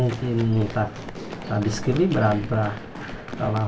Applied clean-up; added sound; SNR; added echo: none; Run; 12 dB; reverberation time 0.2 s.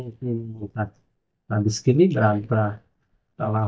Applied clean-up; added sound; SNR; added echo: neural mask model DeepFilterNet 3.